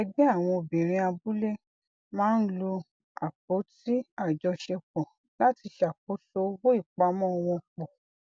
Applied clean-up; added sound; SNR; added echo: none; none; none; none.